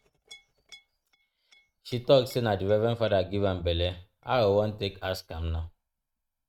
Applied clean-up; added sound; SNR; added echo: neural mask model RNNoise.